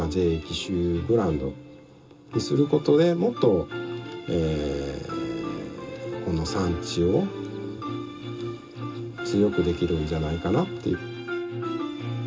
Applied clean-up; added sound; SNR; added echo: none; none; none; reverberation time 0.2 s.